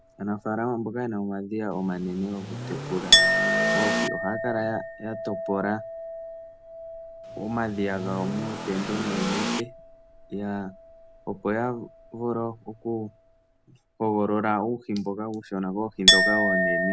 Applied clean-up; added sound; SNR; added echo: none; Accelerating, revving, vroom / Car + Chink, clink; -1 dB; none.